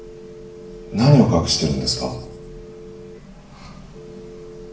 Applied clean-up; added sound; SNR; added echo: none; Telephone; 18 dB; reverberation time 0.7 s.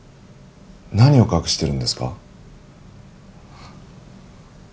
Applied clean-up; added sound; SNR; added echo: none; none; none; none.